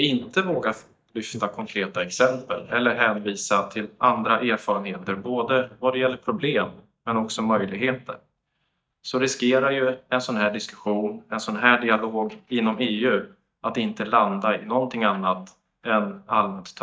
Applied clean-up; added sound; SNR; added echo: neural mask model DeepFilterNet 3.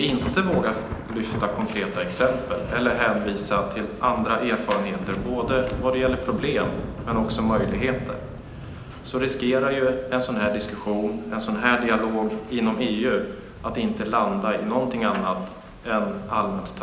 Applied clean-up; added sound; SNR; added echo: none; Thunder / Rain; 12 dB; reverberation time 0.9 s.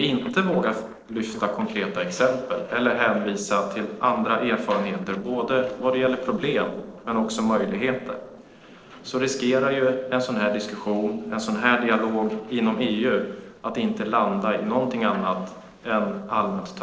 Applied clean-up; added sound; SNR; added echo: neural separator model SepFormer DNS4.